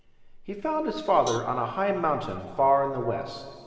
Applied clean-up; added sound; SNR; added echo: none; Cowbell; 17 dB; reverberation time 2.2 s.